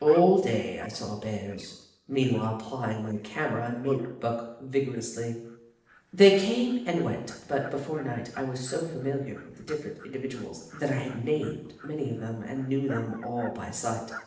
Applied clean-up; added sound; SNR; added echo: neural separator model SepFormer DNS4.